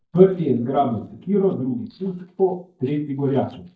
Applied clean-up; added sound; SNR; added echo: neural mask model DeepFilterNet 3.